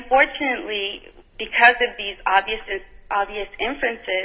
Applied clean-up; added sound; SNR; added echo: none; none; none; none.